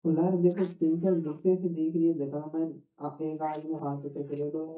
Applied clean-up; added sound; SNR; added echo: neural mask model DeepFilterNet 3.